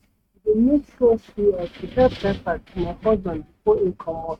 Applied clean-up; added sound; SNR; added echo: neural mask model RNNoise.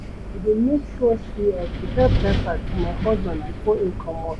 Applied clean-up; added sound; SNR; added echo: none; Wind; 3 dB; none.